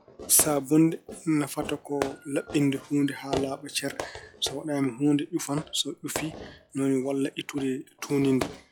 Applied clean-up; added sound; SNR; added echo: classical method log-MMSE.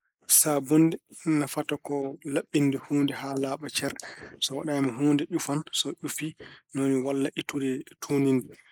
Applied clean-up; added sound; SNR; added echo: neural mask model Resemble Enhance denoiser.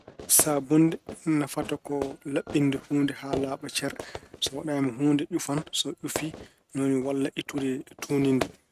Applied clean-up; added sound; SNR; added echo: neural mask model RNNoise.